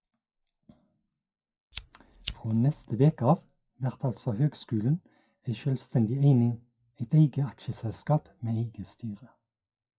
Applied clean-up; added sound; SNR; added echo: classical method WPE with log-MMSE.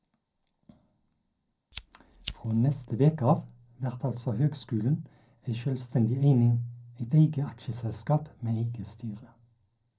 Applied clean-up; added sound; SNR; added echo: none; Fire; 18 dB; reverberation time 0.2 s.